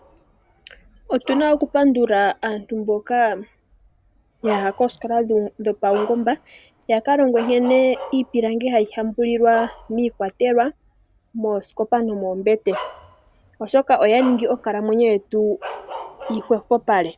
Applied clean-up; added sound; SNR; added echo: none; Bark; 17 dB; none.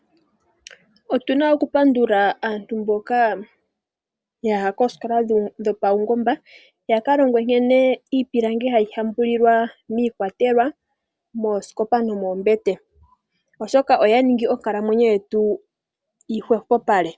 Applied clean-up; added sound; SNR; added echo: none; none; none; none.